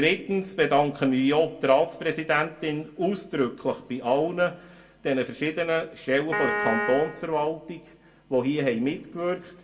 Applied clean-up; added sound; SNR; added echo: none; Piano; 2 dB; reverberation time 0.4 s.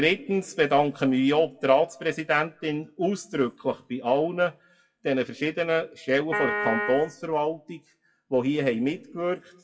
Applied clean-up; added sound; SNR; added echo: classical method WPE with log-MMSE.